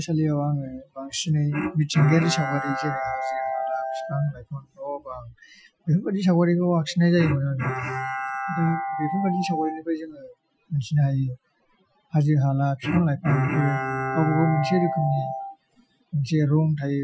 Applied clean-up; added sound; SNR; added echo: classical method Wiener filter.